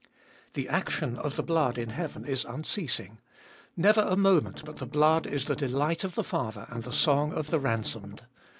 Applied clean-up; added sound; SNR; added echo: none; Strum; 14 dB; none.